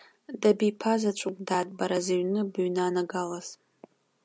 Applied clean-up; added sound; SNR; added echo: none; none; none; none.